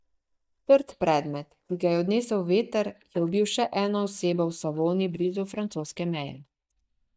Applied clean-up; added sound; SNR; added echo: neural mask model DeepFilterNet 3.